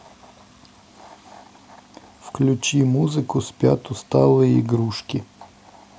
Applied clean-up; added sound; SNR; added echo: none; none; none; none.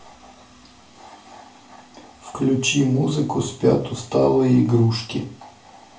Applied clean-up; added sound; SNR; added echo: none; none; none; reverberation time 0.4 s.